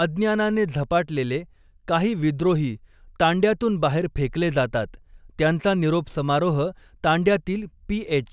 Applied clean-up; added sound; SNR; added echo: none; none; none; none.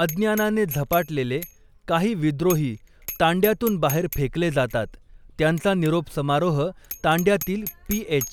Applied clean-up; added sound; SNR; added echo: none; Bicycle bell; 16 dB; none.